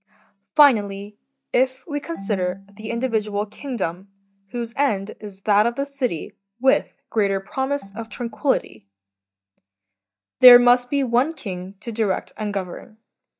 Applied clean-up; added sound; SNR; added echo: neural mask model DeepFilterNet 3.